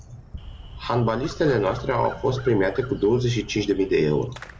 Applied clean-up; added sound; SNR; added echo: none; Crow + Fireworks; 16 dB; none.